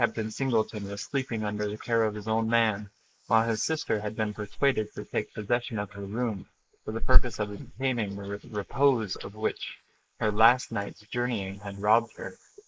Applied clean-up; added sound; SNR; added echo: neural mask model Resemble Enhance denoiser.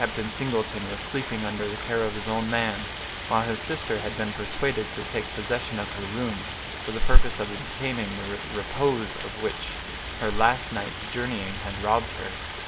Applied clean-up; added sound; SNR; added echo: none; Stream; 8 dB; none.